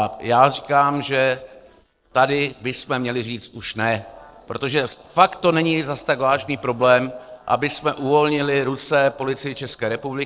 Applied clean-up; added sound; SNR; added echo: neural separator model SepFormer DNS4.